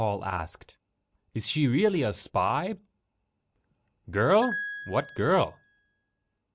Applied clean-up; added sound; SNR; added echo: none; Piano; 11 dB; none.